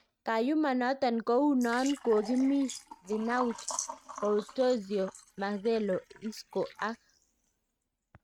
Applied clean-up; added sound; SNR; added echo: neural mask model RNNoise.